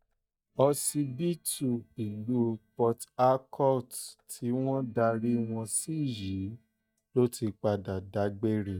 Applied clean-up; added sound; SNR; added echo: neural mask model DeepFilterNet 3.